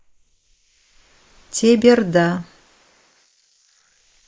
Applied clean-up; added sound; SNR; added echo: neural mask model Resemble Enhance denoiser.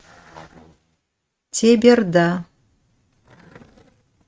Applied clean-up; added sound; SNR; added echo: neural mask model RNNoise.